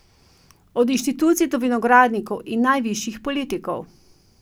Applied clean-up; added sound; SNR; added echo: none; none; none; none.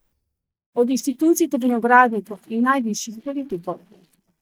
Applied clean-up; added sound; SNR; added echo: neural mask model DeepFilterNet 3.